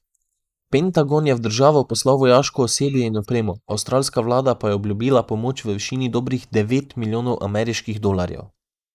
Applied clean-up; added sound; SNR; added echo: neural mask model Resemble Enhance denoiser.